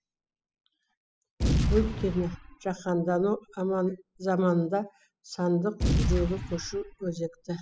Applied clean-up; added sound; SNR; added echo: classical method spectral subtraction.